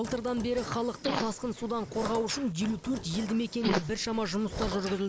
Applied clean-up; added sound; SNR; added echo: neural mask model Resemble Enhance denoiser.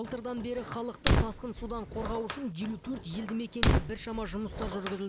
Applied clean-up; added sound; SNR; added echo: none; Fire; -5 dB; none.